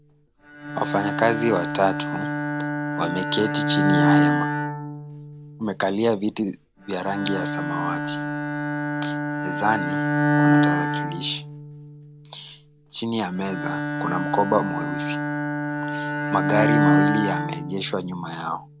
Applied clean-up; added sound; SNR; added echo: none; Bowed string instrument; -2 dB; none.